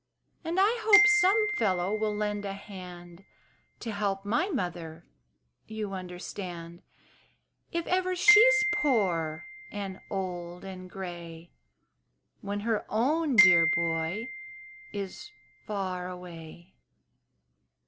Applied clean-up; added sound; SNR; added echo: none; Glockenspiel; 0 dB; none.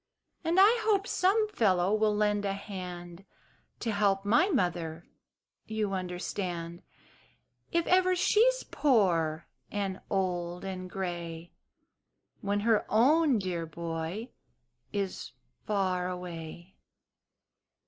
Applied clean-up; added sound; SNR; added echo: neural mask model Resemble Enhance denoiser.